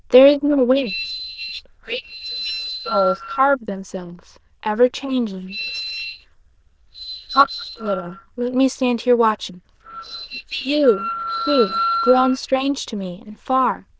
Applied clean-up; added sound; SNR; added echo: neural diffusion model UNIVERSE++.